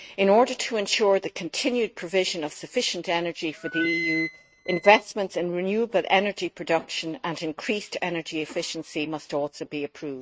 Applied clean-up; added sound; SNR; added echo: neural mask model RNNoise.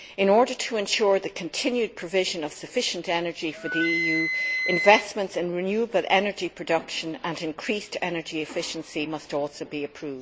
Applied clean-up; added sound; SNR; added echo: none; Wind instrument, woodwind instrument; 4 dB; none.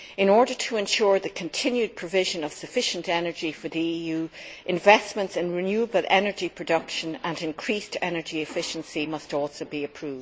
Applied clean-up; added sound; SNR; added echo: none; none; none; none.